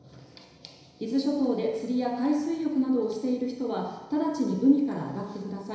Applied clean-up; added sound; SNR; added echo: none; none; none; reverberation time 1.0 s.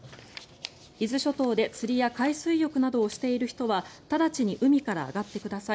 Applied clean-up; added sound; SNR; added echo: none; none; none; none.